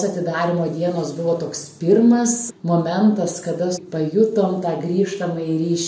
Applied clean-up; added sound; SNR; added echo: none; none; none; none.